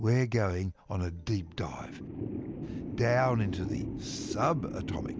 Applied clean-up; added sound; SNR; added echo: none; none; none; none.